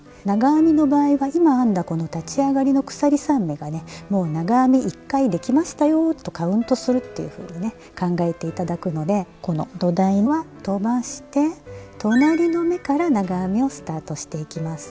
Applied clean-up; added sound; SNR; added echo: none; none; none; none.